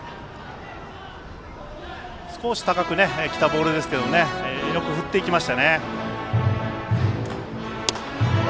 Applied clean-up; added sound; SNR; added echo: none; none; none; none.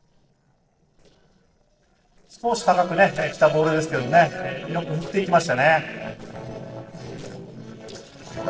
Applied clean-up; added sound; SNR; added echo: neural separator model SepFormer DNS4.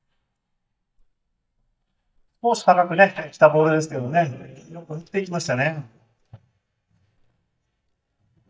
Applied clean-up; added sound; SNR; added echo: neural mask model DeepFilterNet 3.